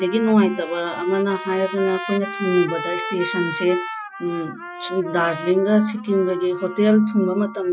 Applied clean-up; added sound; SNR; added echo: classical method Wiener filter.